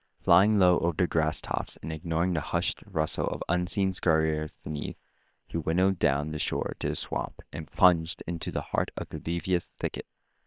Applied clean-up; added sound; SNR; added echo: neural separator model SepFormer WHAM!.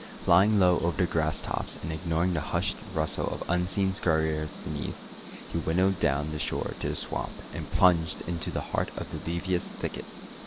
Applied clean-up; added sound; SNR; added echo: none; Cricket; 15 dB; none.